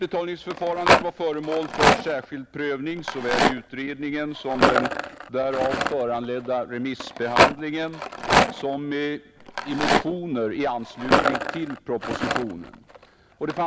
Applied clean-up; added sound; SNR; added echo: none; Rattle; -3 dB; none.